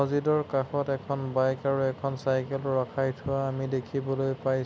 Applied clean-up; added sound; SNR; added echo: none; none; none; none.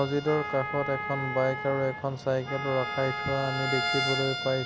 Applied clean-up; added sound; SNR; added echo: none; Bowed string instrument + Wind instrument, woodwind instrument; 4 dB; none.